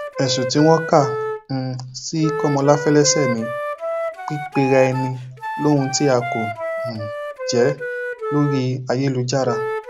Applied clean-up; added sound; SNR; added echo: none; Wind instrument, woodwind instrument; 6 dB; none.